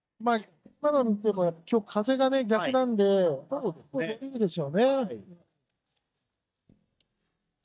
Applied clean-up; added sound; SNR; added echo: neural mask model DeepFilterNet 3.